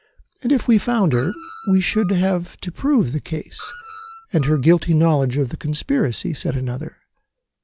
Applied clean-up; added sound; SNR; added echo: none; Screech; 18 dB; none.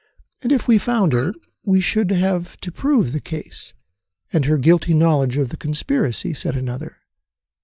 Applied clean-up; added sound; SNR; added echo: neural mask model DeepFilterNet 3.